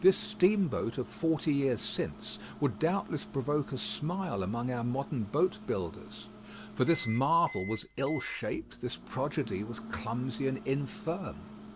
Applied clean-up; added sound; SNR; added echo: none; Microwave oven; 15 dB; none.